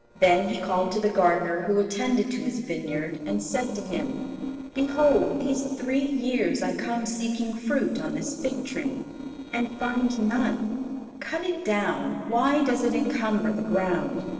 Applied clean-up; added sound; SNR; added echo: neural separator model SepFormer DNS4.